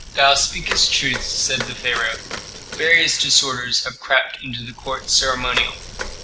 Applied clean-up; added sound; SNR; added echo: none; Bicycle; 12 dB; none.